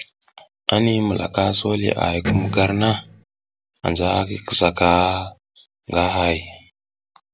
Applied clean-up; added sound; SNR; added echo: none; Electric guitar; 3 dB; none.